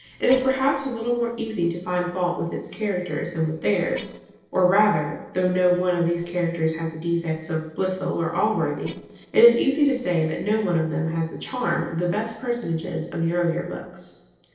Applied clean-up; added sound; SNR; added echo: neural separator model SepFormer DNS4.